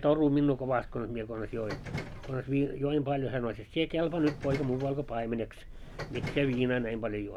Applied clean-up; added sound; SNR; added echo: none; Boat, Water vehicle + Subway, metro, underground; 12 dB; none.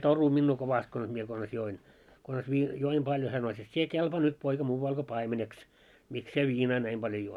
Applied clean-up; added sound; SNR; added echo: none; none; none; none.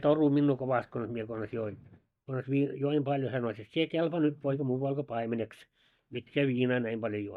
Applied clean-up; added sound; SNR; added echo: neural mask model DeepFilterNet 3.